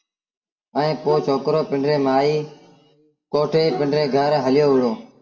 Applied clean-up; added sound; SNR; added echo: none; Bowed string instrument; 15 dB; reverberation time 0.6 s.